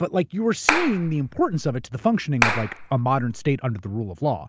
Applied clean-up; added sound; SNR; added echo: none; Clapping; 3 dB; none.